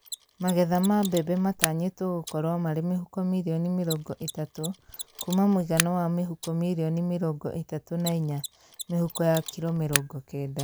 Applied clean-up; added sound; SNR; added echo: none; Mechanisms; 10 dB; none.